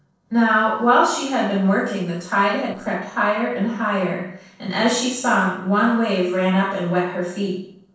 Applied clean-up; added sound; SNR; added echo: neural separator model SepFormer DNS4.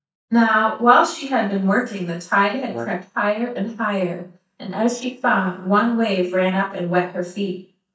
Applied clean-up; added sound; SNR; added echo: neural mask model DeepFilterNet 3.